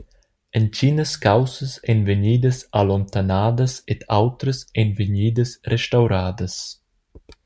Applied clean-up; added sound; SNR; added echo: none; none; none; none.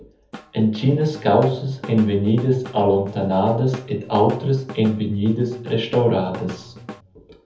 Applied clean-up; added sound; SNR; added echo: none; Drum / Drum kit; 18 dB; reverberation time 0.7 s.